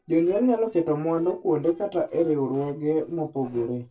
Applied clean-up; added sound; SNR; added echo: neural separator model SepFormer DNS4.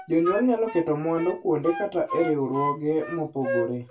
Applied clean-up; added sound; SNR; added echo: none; Wind instrument, woodwind instrument; 9 dB; reverberation time 0.2 s.